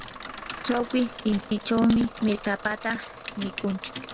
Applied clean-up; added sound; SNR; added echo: none; Engine starting / Bus + Typing; 12 dB; none.